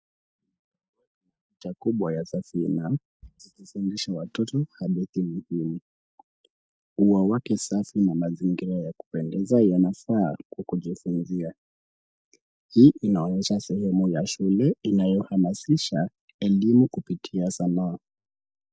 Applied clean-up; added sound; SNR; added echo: neural mask model DeepFilterNet 3.